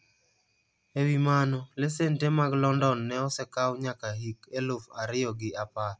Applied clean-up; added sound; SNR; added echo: none; none; none; none.